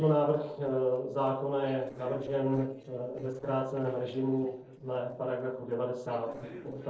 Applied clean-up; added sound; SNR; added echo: neural separator model SepFormer DNS4.